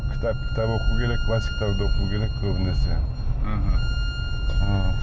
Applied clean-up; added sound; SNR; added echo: none; Bowed string instrument; 17 dB; none.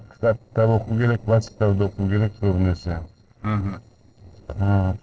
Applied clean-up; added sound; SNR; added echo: neural separator model SepFormer DNS4.